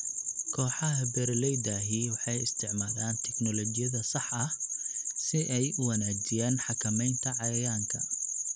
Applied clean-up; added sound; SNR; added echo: none; none; none; none.